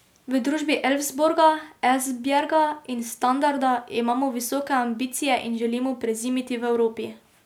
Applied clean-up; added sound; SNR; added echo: none; none; none; none.